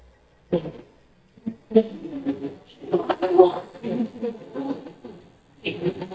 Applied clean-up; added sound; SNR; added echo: neural mask model DeepFilterNet 3.